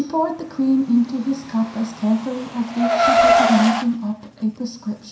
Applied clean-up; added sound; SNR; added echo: none; Car; 1 dB; reverberation time 0.5 s.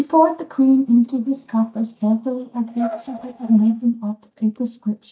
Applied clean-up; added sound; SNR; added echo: neural mask model DeepFilterNet 3.